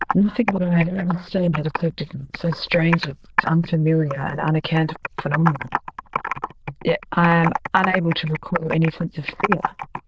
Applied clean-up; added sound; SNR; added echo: neural diffusion model UNIVERSE++.